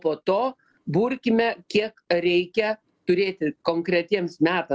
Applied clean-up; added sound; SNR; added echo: none; none; none; none.